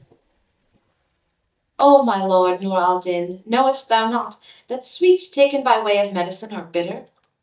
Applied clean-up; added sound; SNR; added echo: neural mask model DeepFilterNet 3.